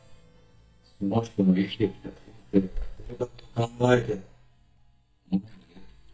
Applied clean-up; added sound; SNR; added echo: neural mask model DeepFilterNet 3.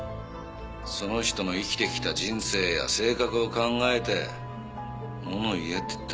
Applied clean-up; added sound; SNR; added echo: none; none; none; none.